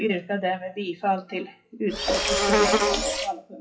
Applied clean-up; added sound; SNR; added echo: classical method WPE with log-MMSE.